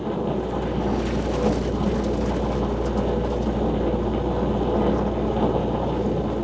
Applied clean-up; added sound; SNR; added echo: neural separator model SepFormer DNS4.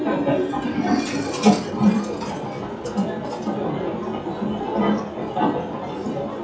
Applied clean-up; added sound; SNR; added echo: classical method WPE with log-MMSE.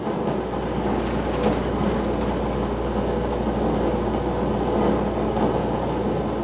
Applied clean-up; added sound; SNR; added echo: none; Motor vehicle (road); 14 dB; reverberation time 0.7 s.